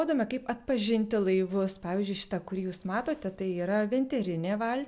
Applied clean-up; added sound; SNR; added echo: none; none; none; none.